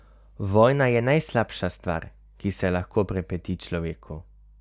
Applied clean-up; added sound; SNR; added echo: none; none; none; none.